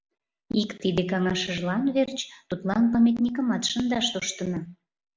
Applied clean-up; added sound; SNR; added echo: none; none; none; none.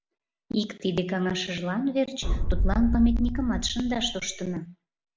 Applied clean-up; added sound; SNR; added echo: none; Boom; -1 dB; none.